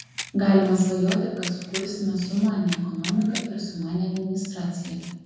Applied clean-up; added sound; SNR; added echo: none; Camera; 15 dB; reverberation time 1.3 s.